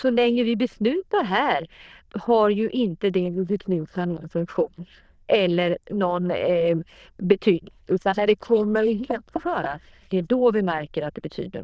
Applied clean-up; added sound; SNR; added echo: neural diffusion model UNIVERSE++.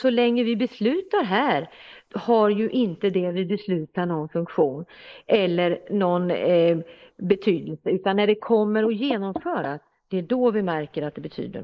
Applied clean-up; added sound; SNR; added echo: neural mask model Resemble Enhance denoiser.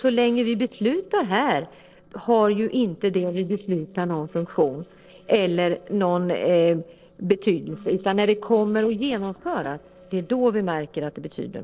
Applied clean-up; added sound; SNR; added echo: neural separator model SepFormer DNS4.